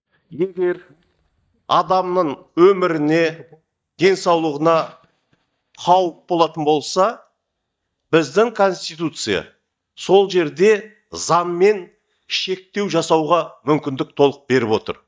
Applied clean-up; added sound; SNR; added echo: neural mask model DeepFilterNet 3.